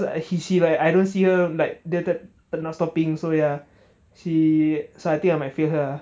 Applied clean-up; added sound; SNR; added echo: none; none; none; none.